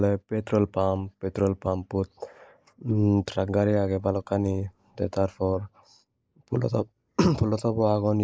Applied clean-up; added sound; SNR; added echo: neural mask model Resemble Enhance denoiser.